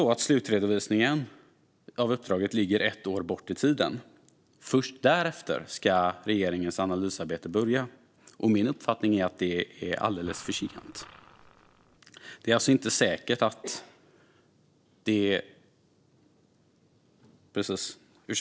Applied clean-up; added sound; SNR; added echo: neural separator model SepFormer DNS4.